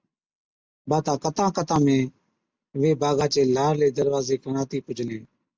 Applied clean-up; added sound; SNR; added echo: none; none; none; none.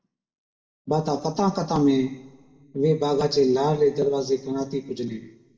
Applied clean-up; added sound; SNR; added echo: none; none; none; reverberation time 1.0 s.